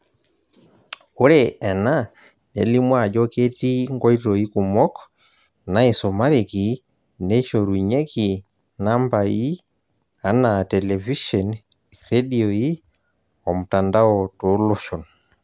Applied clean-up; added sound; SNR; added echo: none; none; none; none.